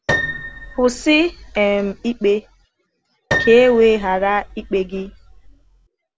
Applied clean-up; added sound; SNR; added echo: none; Piano; 9 dB; none.